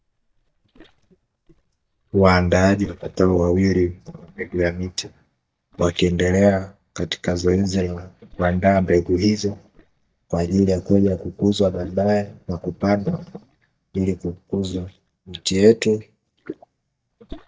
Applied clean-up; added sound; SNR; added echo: neural mask model DeepFilterNet 3.